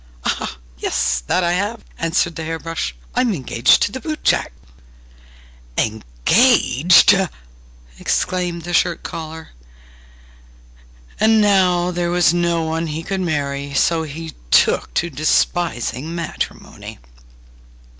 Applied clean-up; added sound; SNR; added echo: none; none; none; none.